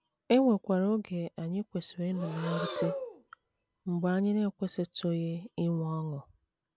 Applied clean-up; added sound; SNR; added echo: none; Breathing; 10 dB; none.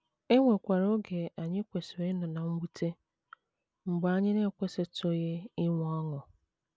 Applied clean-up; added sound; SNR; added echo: none; none; none; none.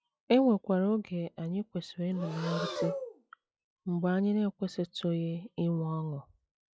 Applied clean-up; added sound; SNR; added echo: classical method log-MMSE.